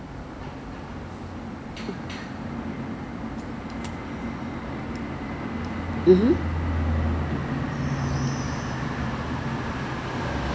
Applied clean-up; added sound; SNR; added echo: none; none; none; none.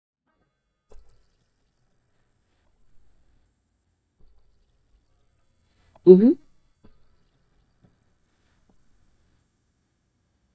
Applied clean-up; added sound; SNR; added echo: neural mask model DeepFilterNet 3.